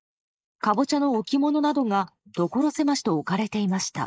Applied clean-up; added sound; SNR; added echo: neural mask model Resemble Enhance denoiser.